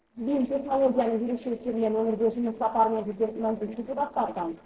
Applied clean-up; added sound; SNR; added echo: neural separator model SepFormer DNS4.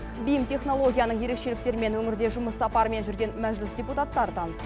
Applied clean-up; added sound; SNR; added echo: none; none; none; none.